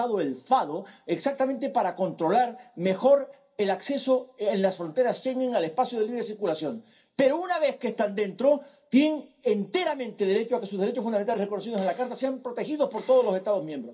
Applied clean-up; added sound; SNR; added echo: none; none; none; reverberation time 0.3 s.